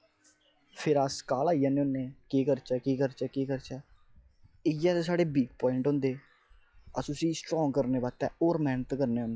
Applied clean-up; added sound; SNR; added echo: classical method log-MMSE.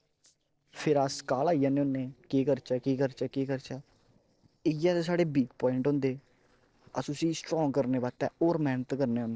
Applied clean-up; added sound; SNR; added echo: neural separator model SepFormer DNS4.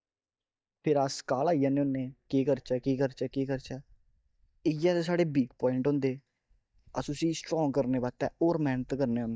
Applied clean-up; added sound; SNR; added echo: neural mask model DeepFilterNet 3.